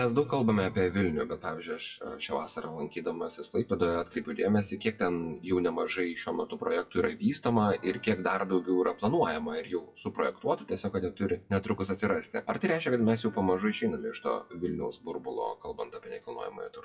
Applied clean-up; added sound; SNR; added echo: classical method WPE with log-MMSE.